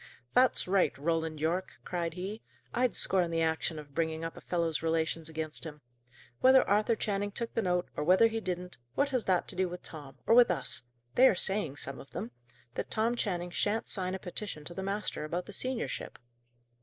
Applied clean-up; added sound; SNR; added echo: none; none; none; none.